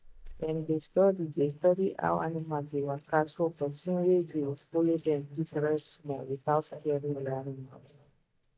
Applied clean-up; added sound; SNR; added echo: neural mask model DeepFilterNet 3.